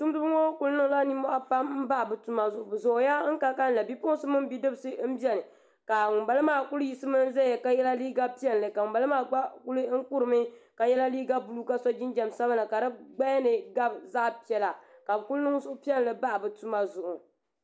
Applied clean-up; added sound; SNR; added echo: none; none; none; none.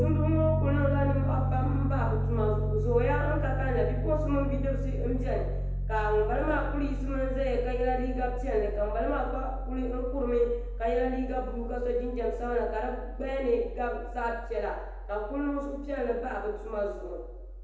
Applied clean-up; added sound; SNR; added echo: none; Piano; 0 dB; reverberation time 0.9 s.